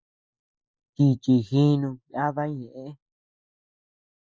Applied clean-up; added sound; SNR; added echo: neural mask model Resemble Enhance denoiser.